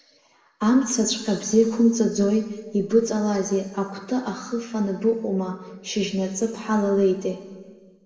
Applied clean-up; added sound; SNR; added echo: none; none; none; reverberation time 1.5 s.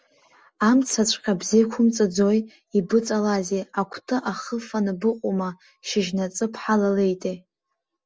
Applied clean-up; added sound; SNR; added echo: none; none; none; none.